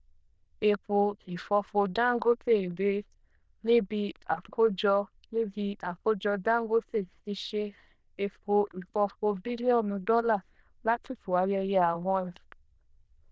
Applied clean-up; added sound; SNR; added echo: neural diffusion model UNIVERSE++.